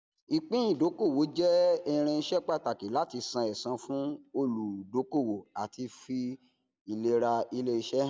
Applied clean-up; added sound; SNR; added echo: none; none; none; none.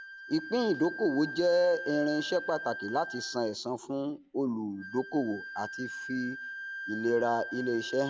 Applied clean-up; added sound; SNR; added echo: none; Wind instrument, woodwind instrument; 10 dB; none.